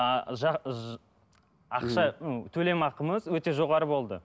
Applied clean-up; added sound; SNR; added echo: none; none; none; none.